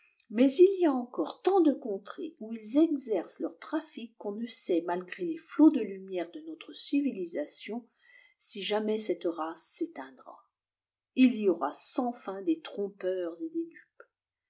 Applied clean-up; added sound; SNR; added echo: none; none; none; none.